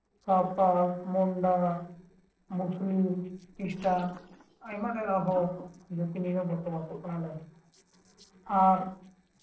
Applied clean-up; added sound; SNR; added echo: neural separator model SepFormer DNS4.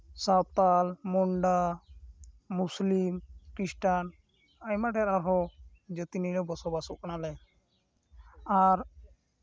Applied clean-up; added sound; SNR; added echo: none; none; none; none.